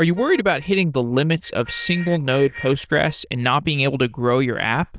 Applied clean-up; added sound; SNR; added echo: neural diffusion model UNIVERSE++.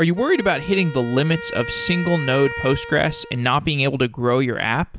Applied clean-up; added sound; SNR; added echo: none; Wind instrument, woodwind instrument; 13 dB; none.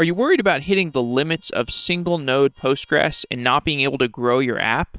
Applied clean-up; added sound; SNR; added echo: neural separator model SepFormer WHAM!.